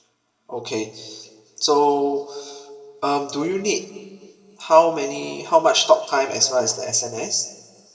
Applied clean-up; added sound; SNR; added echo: none; none; none; reverberation time 1.8 s.